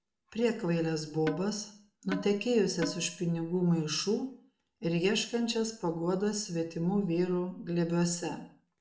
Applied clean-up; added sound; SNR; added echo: none; Percussion; 10 dB; reverberation time 0.6 s.